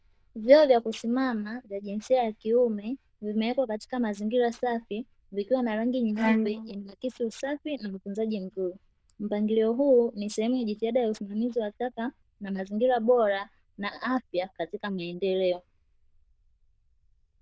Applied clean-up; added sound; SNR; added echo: neural diffusion model UNIVERSE++.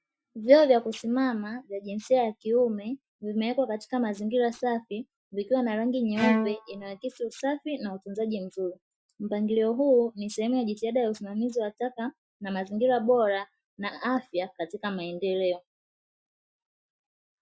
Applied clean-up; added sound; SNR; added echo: classical method Wiener filter.